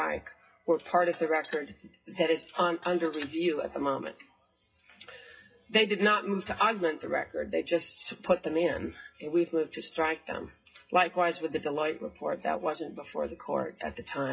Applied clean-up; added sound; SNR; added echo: classical method WPE with log-MMSE.